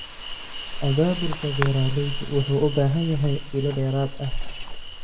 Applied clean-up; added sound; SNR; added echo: none; Insect; 5 dB; reverberation time 0.4 s.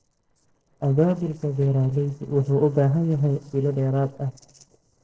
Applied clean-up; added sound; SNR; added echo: neural separator model SepFormer DNS4.